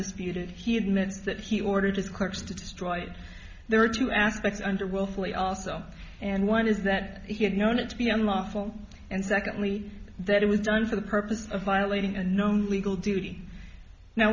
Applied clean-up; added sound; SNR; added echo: none; none; none; none.